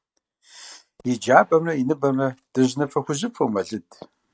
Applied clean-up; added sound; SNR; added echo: neural mask model RNNoise.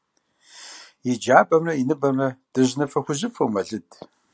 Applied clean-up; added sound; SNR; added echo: none; none; none; none.